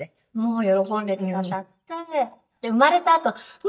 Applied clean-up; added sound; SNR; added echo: neural mask model DeepFilterNet 3.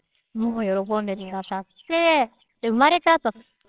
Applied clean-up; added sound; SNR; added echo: neural separator model SepFormer WHAMR!.